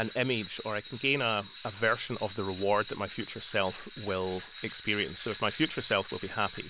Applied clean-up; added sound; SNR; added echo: none; Tools; 2 dB; none.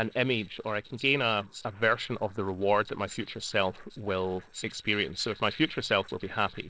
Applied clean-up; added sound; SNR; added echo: neural separator model SepFormer DNS4.